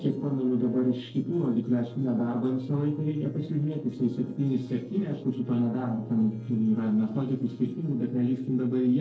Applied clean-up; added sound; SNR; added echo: neural separator model SepFormer DNS4.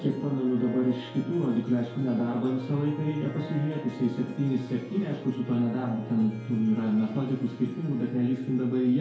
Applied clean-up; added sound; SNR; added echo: none; Harp; 17 dB; reverberation time 2.2 s.